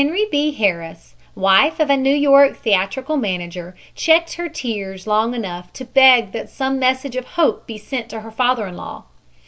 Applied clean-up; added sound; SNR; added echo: none; none; none; none.